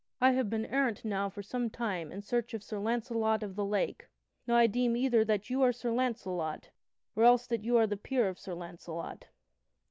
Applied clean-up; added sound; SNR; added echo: none; none; none; none.